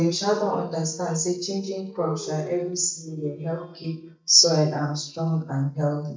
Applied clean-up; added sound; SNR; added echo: neural mask model DeepFilterNet 3.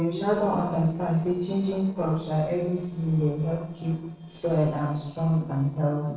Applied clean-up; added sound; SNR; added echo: neural separator model SepFormer DNS4.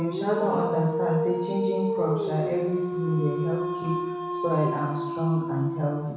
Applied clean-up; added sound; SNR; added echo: none; Dog; 3 dB; reverberation time 1.0 s.